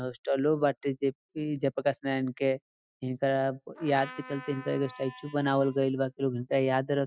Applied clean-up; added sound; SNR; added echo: classical method Wiener filter.